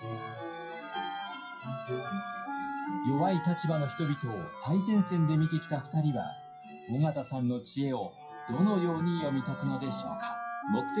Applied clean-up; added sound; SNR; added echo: classical method WPE with log-MMSE.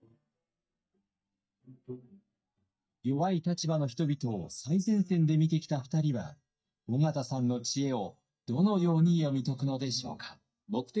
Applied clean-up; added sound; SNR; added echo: neural mask model DeepFilterNet 3.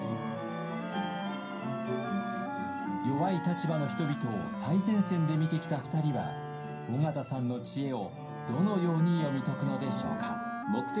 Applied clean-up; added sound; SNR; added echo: none; Wind instrument, woodwind instrument; 7 dB; reverberation time 0.3 s.